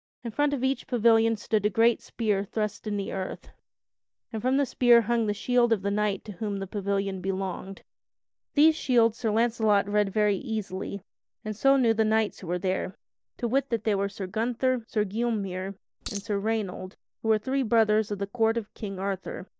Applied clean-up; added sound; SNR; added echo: neural mask model DeepFilterNet 3.